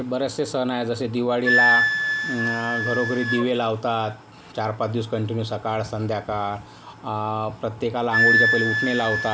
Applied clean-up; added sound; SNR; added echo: none; Wind instrument, woodwind instrument; 0 dB; none.